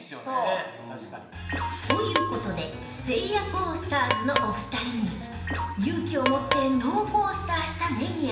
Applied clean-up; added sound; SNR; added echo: none; Percussion; 4 dB; reverberation time 1.1 s.